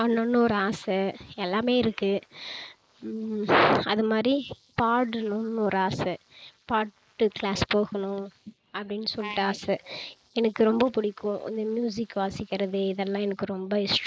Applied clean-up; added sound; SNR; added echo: neural mask model Resemble Enhance denoiser.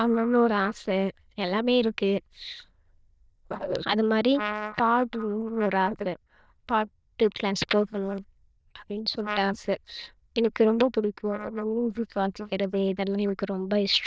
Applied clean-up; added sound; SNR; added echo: neural diffusion model UNIVERSE++.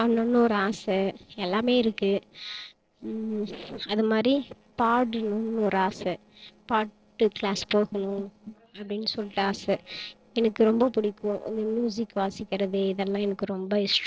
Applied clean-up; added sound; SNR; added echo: neural separator model SepFormer DNS4.